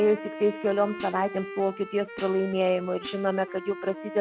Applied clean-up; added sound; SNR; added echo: none; Wind instrument, woodwind instrument + Hi-hat; 12 dB; none.